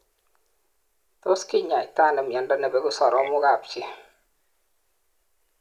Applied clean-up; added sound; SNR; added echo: none; Frog; 17 dB; none.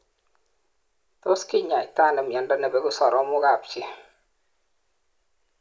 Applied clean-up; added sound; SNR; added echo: none; none; none; none.